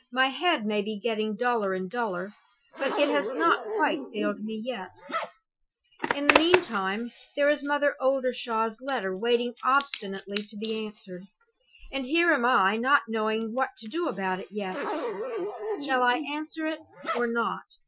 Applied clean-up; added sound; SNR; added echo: classical method Wiener filter.